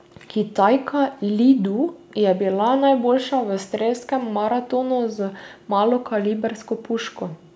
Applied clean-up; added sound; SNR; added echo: none; none; none; none.